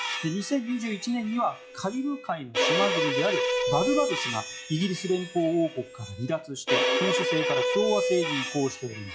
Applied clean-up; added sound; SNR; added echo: classical method log-MMSE.